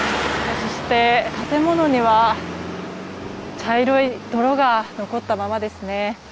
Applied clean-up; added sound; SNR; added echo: none; none; none; none.